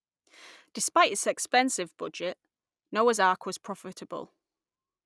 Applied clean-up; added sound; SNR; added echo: none; none; none; none.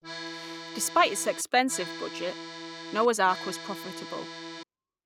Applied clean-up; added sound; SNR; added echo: none; Accordion; 10 dB; none.